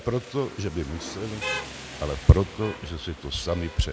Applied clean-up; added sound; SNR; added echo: none; Rain; 12 dB; none.